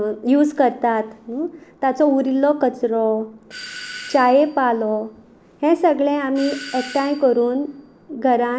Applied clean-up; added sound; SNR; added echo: none; Doorbell; 17 dB; none.